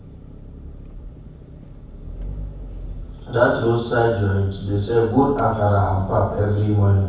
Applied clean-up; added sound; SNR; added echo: none; Engine; 14 dB; reverberation time 0.7 s.